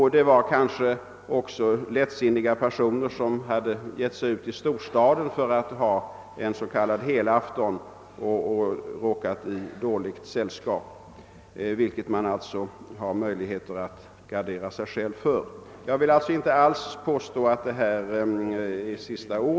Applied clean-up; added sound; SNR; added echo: none; none; none; none.